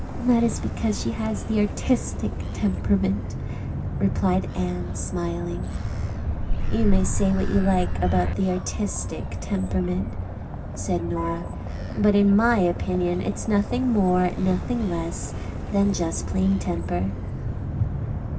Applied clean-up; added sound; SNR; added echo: none; Motor vehicle (road); 3 dB; reverberation time 0.4 s.